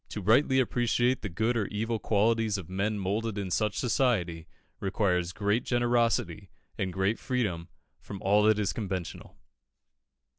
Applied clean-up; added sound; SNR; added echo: none; none; none; none.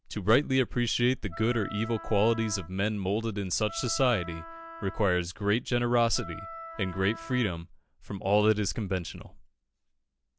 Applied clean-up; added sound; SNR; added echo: none; Wind instrument, woodwind instrument; 14 dB; none.